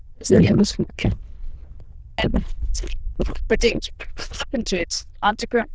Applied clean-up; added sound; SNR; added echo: neural diffusion model UNIVERSE++.